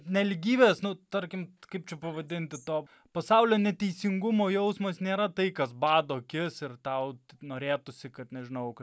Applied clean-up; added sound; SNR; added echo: none; none; none; none.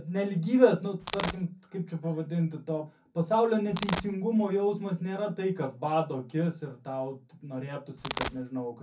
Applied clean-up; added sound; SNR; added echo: none; Domestic sounds, home sounds; 4 dB; reverberation time 0.3 s.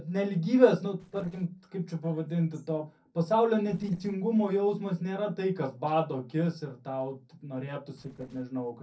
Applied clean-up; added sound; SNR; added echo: neural separator model SepFormer DNS4.